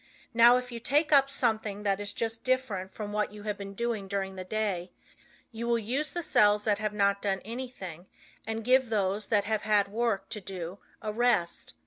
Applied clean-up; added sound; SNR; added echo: none; none; none; none.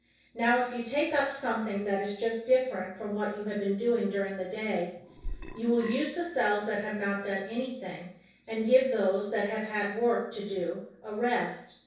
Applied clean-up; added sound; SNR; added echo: neural separator model SepFormer DNS4.